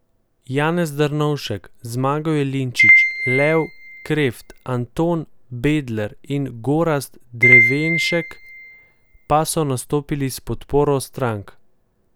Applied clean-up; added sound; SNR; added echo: none; Piano; -4 dB; none.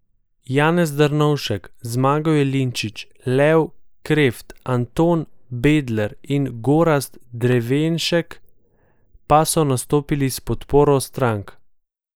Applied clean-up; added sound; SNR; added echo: neural mask model Resemble Enhance denoiser.